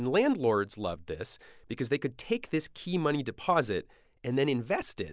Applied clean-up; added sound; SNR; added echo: none; none; none; none.